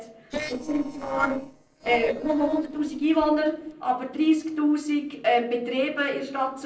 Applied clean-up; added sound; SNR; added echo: neural separator model SepFormer DNS4.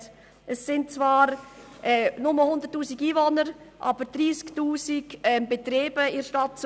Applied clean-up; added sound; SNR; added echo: none; none; none; none.